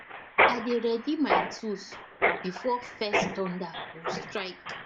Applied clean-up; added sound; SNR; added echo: none; Mechanisms; -3 dB; none.